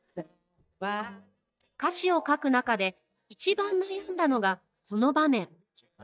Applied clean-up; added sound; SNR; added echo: neural mask model DeepFilterNet 3.